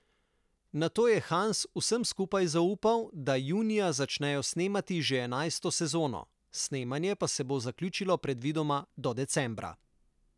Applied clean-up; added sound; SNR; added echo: none; none; none; none.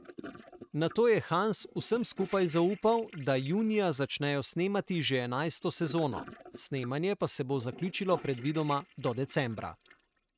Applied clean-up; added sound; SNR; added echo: neural mask model RNNoise.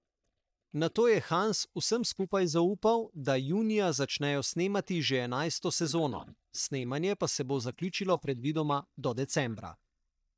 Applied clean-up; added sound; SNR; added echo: neural mask model DeepFilterNet 3.